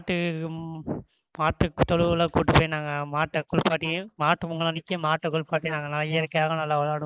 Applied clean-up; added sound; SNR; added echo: neural mask model Resemble Enhance denoiser.